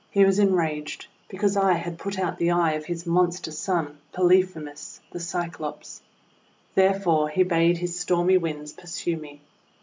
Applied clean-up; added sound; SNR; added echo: none; none; none; none.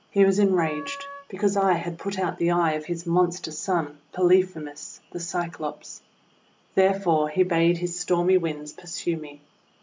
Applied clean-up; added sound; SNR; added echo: none; Wind instrument, woodwind instrument; 16 dB; none.